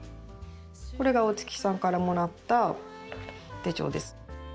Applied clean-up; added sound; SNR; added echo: none; none; none; none.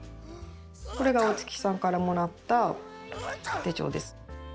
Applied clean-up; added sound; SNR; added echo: none; Sneeze; 11 dB; none.